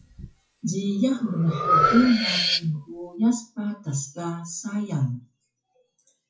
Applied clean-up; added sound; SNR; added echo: classical method WPE with log-MMSE.